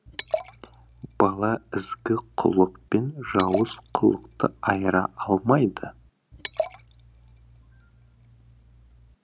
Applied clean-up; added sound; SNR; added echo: none; Liquid; 12 dB; none.